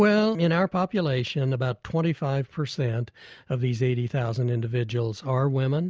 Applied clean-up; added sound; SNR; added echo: none; none; none; none.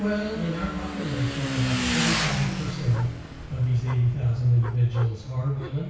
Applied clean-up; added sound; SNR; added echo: none; Motorcycle / Engine; 6 dB; reverberation time 0.6 s.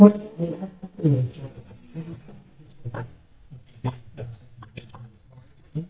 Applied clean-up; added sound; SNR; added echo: neural mask model DeepFilterNet 3.